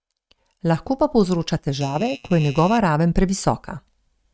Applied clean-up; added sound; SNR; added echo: neural mask model RNNoise.